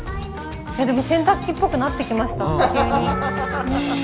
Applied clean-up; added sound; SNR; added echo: none; none; none; none.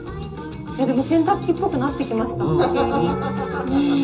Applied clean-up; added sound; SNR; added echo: none; none; none; reverberation time 0.2 s.